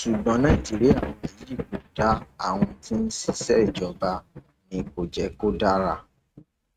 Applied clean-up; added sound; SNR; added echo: neural mask model RNNoise.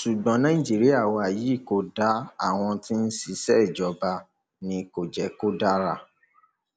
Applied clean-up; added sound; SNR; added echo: none; none; none; none.